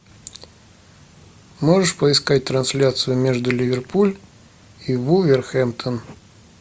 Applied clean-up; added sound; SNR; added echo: none; none; none; none.